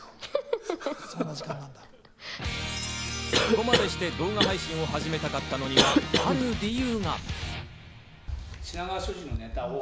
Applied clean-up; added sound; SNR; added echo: none; Cough; -3 dB; none.